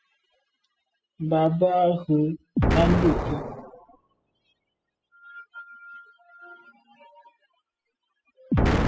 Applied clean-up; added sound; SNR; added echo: classical method spectral subtraction.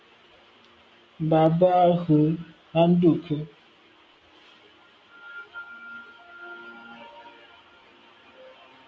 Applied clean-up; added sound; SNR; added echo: none; none; none; none.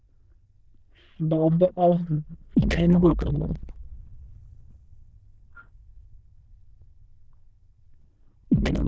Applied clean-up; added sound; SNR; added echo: neural diffusion model UNIVERSE++.